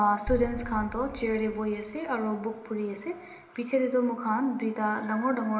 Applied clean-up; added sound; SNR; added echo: none; Boom; 13 dB; reverberation time 0.8 s.